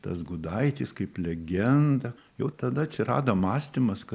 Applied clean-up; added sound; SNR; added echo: none; none; none; none.